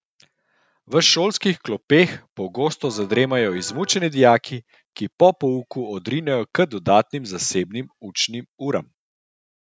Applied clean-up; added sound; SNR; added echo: neural mask model RNNoise.